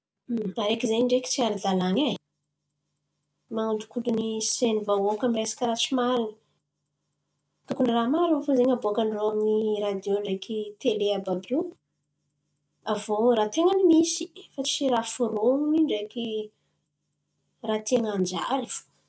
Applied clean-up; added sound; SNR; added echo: none; none; none; none.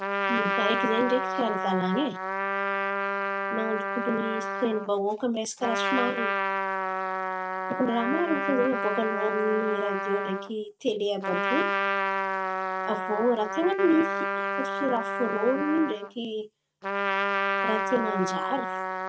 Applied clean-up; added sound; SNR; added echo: neural mask model RNNoise.